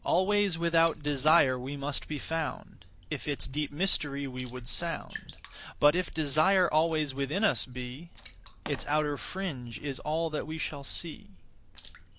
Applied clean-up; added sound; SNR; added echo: none; Water / Splash, splatter; 19 dB; none.